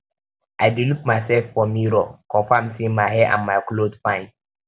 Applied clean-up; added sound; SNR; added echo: none; none; none; none.